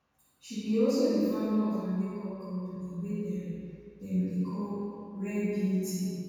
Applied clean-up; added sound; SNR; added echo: none; none; none; reverberation time 2.1 s.